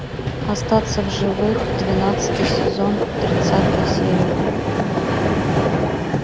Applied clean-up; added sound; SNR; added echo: none; Vehicle; -5 dB; none.